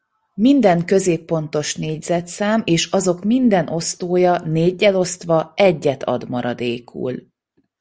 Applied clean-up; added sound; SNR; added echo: none; none; none; none.